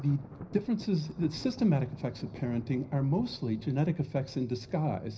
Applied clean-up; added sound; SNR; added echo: none; Thunder; 18 dB; reverberation time 0.4 s.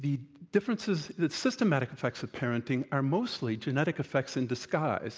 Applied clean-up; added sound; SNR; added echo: none; none; none; none.